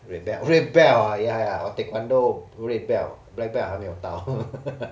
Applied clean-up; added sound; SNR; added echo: none; none; none; none.